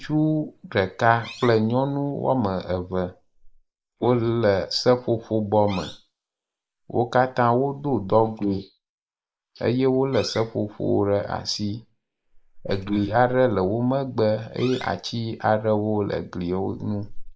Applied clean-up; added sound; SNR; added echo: neural mask model Resemble Enhance denoiser.